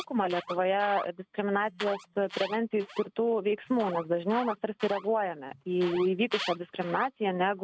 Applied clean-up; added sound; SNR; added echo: neural mask model RNNoise.